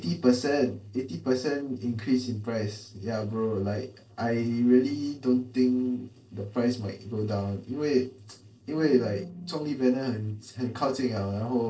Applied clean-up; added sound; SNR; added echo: neural separator model SepFormer DNS4.